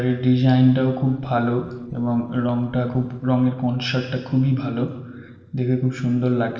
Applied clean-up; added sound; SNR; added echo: neural separator model SepFormer DNS4.